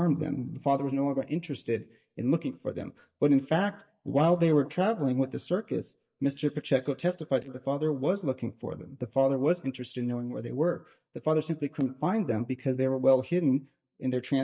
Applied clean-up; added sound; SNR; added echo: neural mask model DeepFilterNet 3.